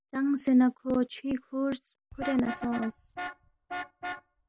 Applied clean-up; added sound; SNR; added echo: none; Vehicle horn, car horn, honking; 13 dB; none.